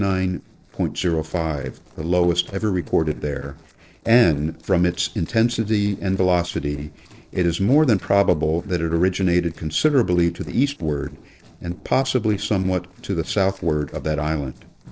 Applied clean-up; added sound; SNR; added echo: neural separator model SepFormer DNS4.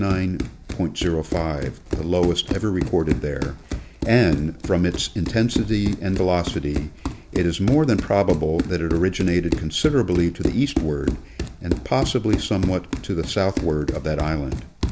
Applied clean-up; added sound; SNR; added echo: none; Run; 6 dB; none.